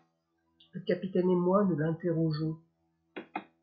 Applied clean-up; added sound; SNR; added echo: classical method log-MMSE.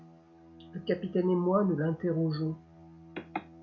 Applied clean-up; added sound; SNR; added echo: none; Bowed string instrument; 20 dB; none.